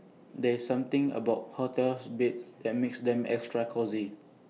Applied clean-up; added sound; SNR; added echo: none; none; none; none.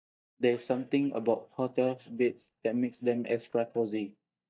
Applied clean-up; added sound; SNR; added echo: neural mask model DeepFilterNet 3.